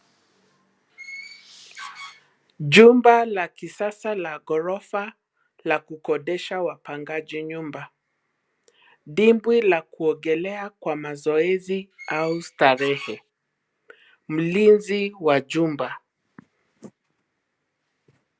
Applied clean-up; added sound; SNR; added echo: none; Door; 17 dB; none.